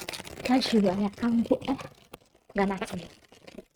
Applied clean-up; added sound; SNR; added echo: neural mask model RNNoise.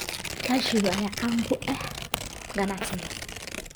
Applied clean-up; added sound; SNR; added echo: none; Tearing; 6 dB; none.